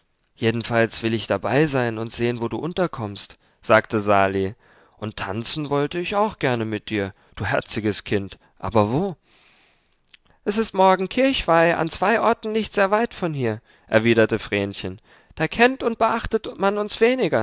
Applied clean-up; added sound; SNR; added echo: none; none; none; none.